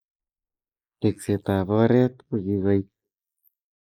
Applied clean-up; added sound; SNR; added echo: neural mask model Resemble Enhance denoiser.